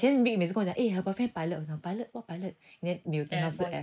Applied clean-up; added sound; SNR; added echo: neural mask model Resemble Enhance denoiser.